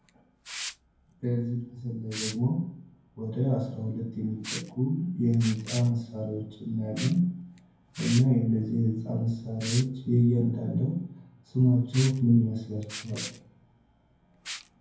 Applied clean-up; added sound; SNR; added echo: none; Liquid; 16 dB; reverberation time 0.9 s.